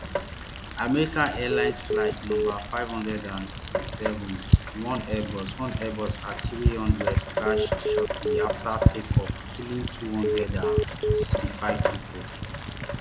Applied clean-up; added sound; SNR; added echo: none; Telephone + Rain; -4 dB; none.